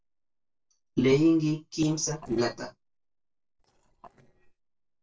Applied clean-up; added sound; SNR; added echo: neural separator model SepFormer DNS4.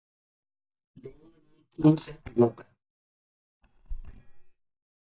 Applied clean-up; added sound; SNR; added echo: neural mask model DeepFilterNet 3.